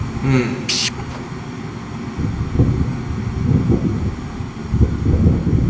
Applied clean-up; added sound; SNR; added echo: none; Tools; 6 dB; reverberation time 1.3 s.